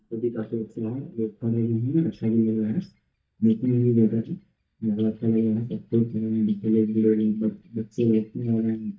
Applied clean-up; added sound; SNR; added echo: neural mask model DeepFilterNet 3.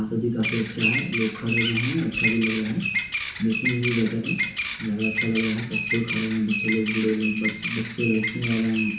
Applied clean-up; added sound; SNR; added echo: none; Bird vocalization, bird call, bird song; 3 dB; reverberation time 0.7 s.